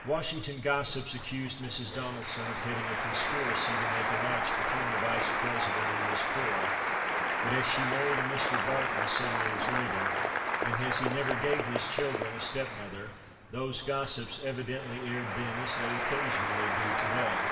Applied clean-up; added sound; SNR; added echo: none; Applause; -3 dB; reverberation time 1.8 s.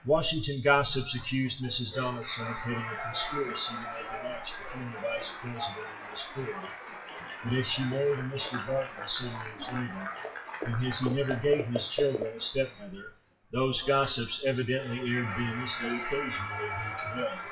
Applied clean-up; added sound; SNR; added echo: classical method WPE with log-MMSE.